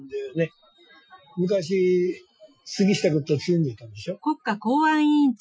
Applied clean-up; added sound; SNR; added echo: classical method Wiener filter.